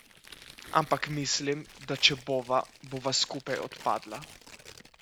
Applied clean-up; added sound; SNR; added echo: none; Tearing; 18 dB; none.